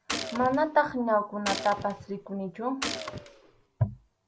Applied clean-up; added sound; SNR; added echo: none; Gunshot, gunfire; 9 dB; none.